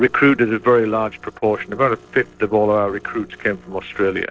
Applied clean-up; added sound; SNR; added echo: neural separator model SepFormer DNS4.